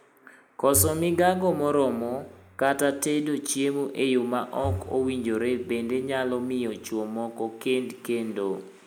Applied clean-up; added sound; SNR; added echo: none; Bowed string instrument; 12 dB; none.